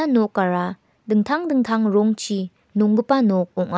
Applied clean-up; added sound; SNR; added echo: none; none; none; none.